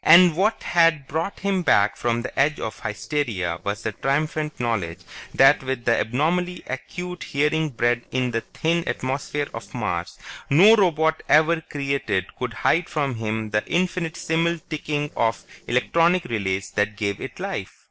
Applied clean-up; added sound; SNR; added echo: neural separator model SepFormer DNS4.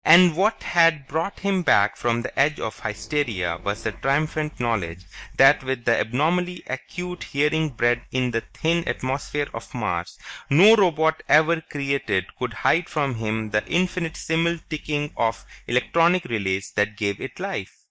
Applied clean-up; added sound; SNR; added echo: neural mask model DeepFilterNet 3.